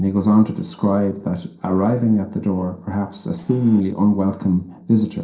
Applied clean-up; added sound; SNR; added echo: neural separator model SepFormer DNS4.